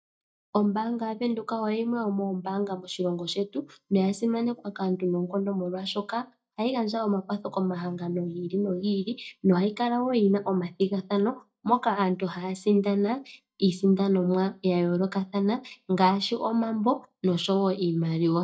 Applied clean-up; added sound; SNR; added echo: neural mask model DeepFilterNet 3.